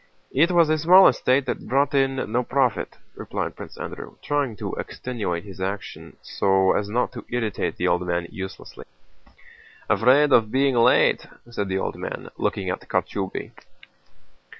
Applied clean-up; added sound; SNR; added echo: none; none; none; none.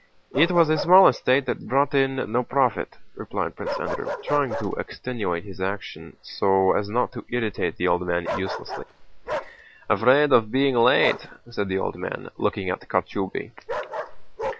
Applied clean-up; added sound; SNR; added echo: none; Bark; 12 dB; none.